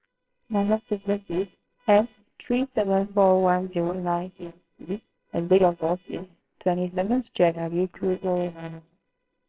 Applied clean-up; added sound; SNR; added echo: neural separator model SepFormer WHAMR!.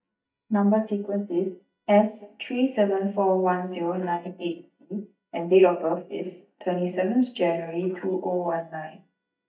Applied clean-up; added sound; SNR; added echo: neural mask model DeepFilterNet 3.